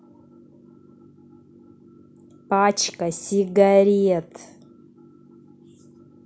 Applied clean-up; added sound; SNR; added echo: none; none; none; none.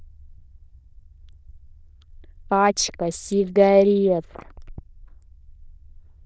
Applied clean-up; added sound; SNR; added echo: neural diffusion model UNIVERSE++.